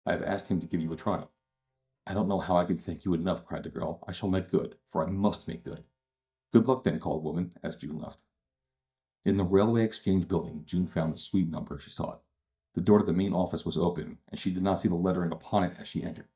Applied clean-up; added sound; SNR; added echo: neural mask model DeepFilterNet 3.